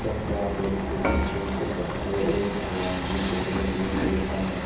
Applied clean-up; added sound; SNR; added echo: none; Frying (food) / Dishes, pots, and pans; 1 dB; reverberation time 0.7 s.